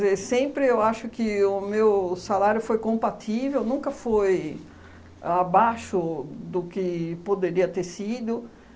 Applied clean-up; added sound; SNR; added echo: none; none; none; none.